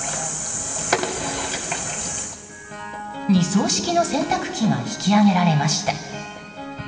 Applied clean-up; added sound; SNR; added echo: none; none; none; reverberation time 2.3 s.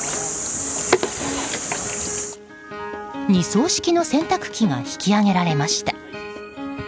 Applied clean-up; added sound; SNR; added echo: none; none; none; none.